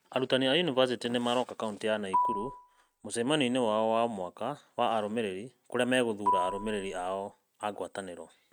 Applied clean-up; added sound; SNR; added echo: neural mask model RNNoise.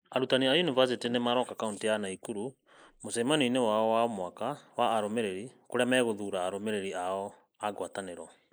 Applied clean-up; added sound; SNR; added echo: neural mask model Resemble Enhance denoiser.